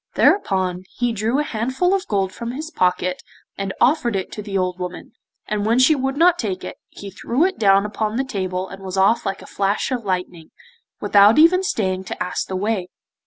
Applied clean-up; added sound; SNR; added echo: none; none; none; none.